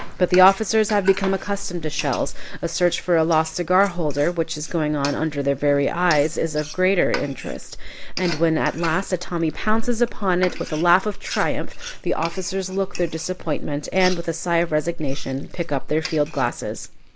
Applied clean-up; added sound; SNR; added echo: none; Frying (food); 17 dB; none.